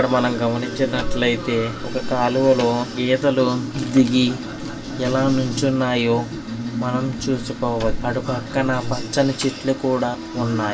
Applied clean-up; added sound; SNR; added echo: none; Slam; 13 dB; reverberation time 0.1 s.